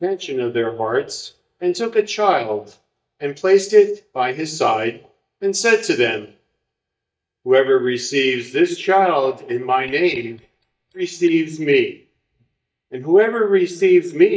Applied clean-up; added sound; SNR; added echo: neural mask model DeepFilterNet 3.